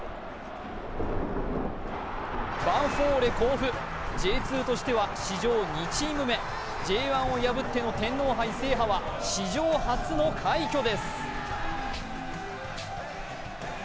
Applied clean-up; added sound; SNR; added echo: none; Thunder; 6 dB; none.